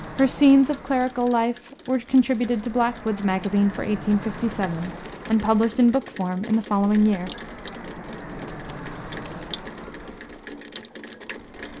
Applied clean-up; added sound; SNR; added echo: none; Fixed-wing aircraft, airplane + Rain; 13 dB; none.